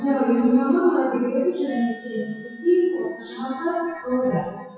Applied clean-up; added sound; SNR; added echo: classical method WPE with log-MMSE.